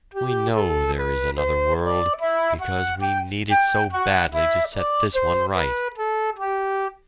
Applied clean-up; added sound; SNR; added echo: none; Wind instrument, woodwind instrument; -4 dB; none.